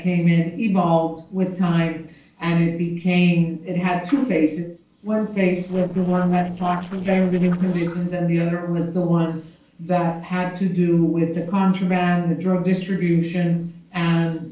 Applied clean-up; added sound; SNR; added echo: neural separator model SepFormer DNS4.